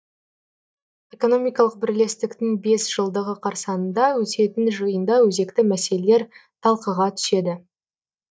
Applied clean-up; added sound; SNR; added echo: neural mask model DeepFilterNet 3.